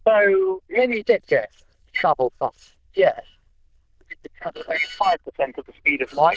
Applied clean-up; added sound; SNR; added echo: neural diffusion model UNIVERSE++.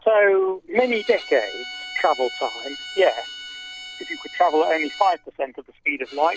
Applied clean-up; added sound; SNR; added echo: none; Bowed string instrument; 15 dB; none.